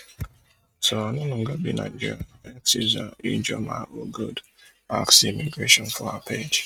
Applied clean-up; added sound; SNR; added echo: neural mask model RNNoise.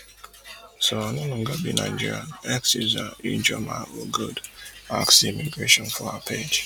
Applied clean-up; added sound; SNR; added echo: none; none; none; none.